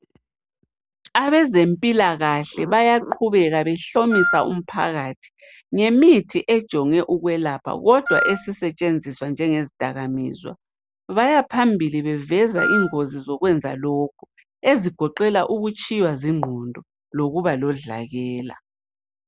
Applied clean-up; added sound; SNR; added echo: none; Wind instrument, woodwind instrument; 2 dB; none.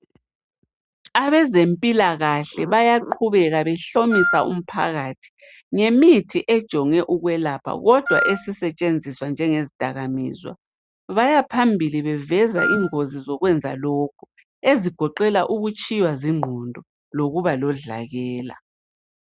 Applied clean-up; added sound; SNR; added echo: neural mask model RNNoise.